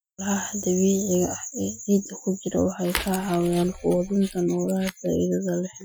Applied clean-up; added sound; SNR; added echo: classical method Wiener filter.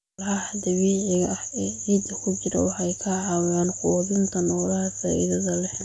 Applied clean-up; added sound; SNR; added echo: none; none; none; none.